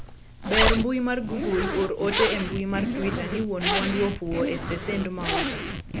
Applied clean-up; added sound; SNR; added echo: none; Zipper (clothing); 0 dB; none.